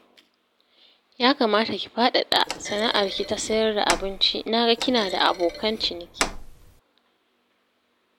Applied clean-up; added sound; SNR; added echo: none; Thump, thud; 9 dB; none.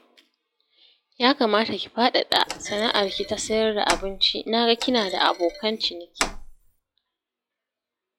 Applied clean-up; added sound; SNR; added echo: classical method log-MMSE.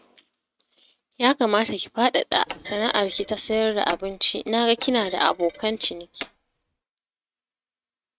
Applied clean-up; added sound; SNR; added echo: neural mask model RNNoise.